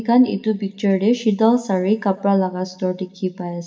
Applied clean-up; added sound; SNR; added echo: none; none; none; reverberation time 0.7 s.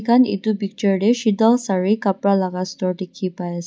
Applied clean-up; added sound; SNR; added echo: none; none; none; none.